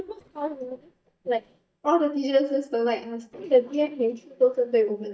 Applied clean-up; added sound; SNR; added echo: neural mask model DeepFilterNet 3.